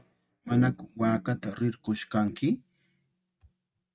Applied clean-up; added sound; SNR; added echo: neural mask model RNNoise.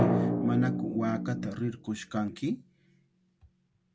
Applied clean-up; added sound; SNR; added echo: none; Drum; -1 dB; none.